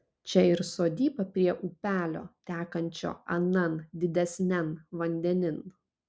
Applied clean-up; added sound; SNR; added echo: none; none; none; none.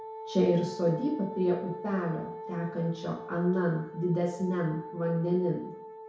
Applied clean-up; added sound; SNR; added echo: none; Wind instrument, woodwind instrument; 12 dB; reverberation time 0.6 s.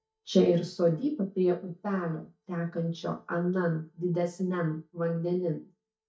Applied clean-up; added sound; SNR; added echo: neural mask model DeepFilterNet 3.